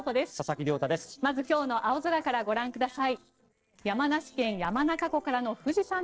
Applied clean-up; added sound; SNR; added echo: neural separator model SepFormer DNS4.